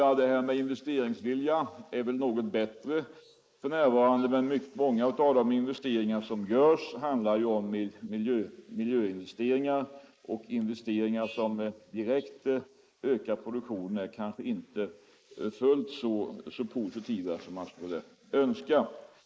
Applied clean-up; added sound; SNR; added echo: neural mask model Resemble Enhance denoiser.